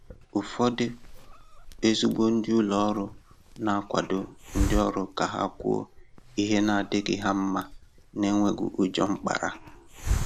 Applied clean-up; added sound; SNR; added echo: none; Hiss; 9 dB; none.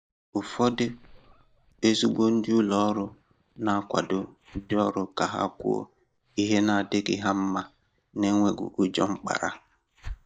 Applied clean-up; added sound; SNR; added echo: neural mask model DeepFilterNet 3.